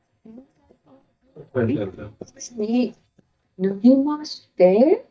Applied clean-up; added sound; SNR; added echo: neural mask model DeepFilterNet 3.